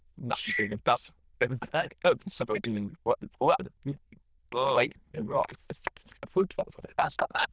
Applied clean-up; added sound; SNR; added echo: neural diffusion model UNIVERSE++.